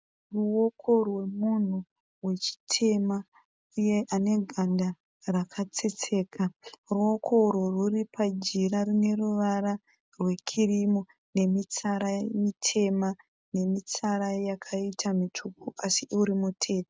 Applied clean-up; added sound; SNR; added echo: none; none; none; none.